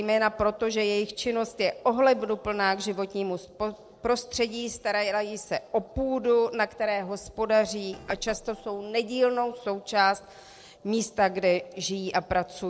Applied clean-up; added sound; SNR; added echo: neural separator model SepFormer DNS4.